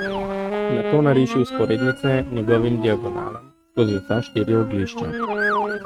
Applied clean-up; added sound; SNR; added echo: neural mask model RNNoise.